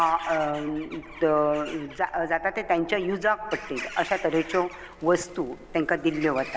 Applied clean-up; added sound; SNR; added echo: none; Bird vocalization, bird call, bird song / Crow; 16 dB; none.